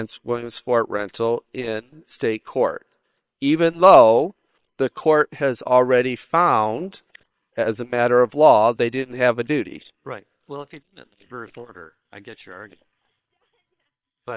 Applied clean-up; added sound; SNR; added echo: neural separator model SepFormer WHAM!.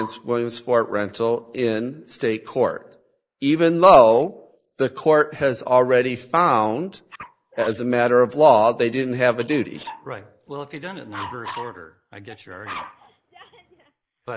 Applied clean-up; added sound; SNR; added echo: neural mask model Resemble Enhance denoiser.